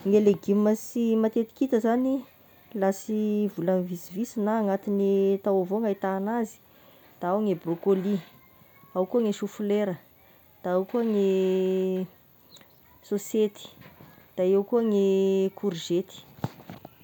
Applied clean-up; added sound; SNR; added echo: none; none; none; none.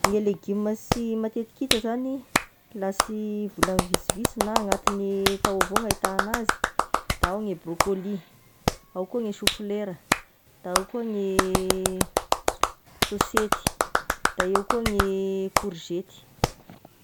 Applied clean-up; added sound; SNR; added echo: none; Clapping; -2 dB; none.